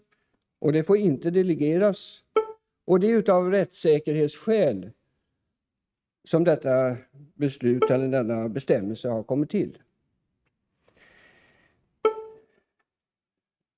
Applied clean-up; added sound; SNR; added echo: neural mask model RNNoise.